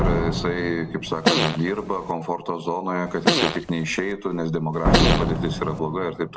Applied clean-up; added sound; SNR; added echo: none; Fart + Slam; -1 dB; none.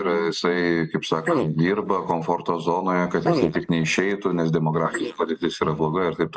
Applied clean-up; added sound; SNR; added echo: neural mask model Resemble Enhance denoiser.